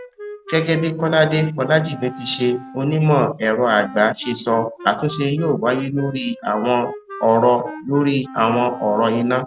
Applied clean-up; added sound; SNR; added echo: none; Wind instrument, woodwind instrument; 17 dB; none.